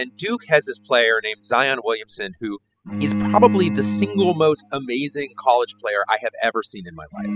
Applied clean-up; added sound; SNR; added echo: classical method spectral subtraction.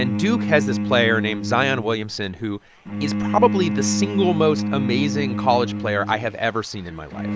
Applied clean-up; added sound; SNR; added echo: none; Bowed string instrument; 3 dB; none.